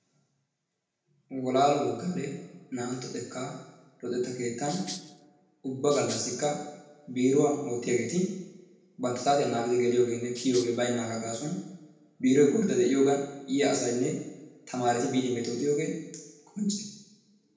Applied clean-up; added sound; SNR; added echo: none; Rattle (instrument); 14 dB; reverberation time 0.9 s.